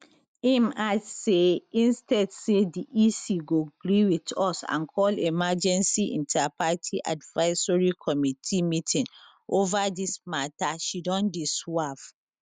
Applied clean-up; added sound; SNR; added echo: none; none; none; none.